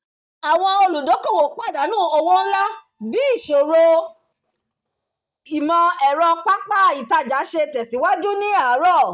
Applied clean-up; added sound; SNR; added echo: neural mask model DeepFilterNet 3.